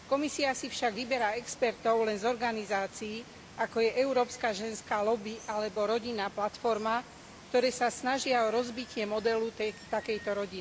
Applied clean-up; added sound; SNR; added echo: none; Water; 19 dB; none.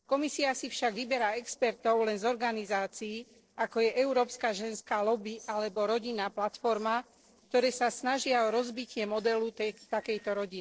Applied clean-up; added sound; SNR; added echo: neural separator model SepFormer DNS4.